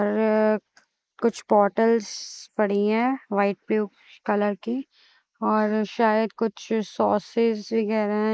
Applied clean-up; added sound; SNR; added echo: neural mask model Resemble Enhance denoiser.